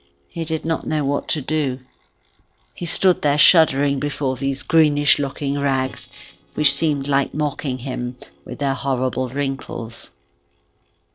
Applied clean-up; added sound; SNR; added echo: neural separator model SepFormer DNS4.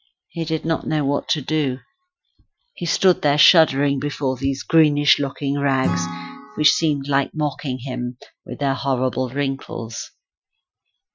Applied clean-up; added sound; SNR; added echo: classical method Wiener filter.